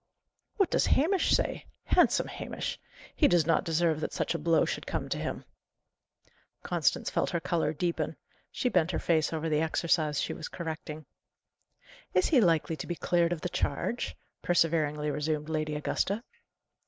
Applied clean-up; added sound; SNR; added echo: none; none; none; none.